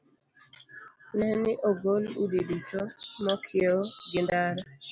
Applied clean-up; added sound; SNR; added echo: none; none; none; none.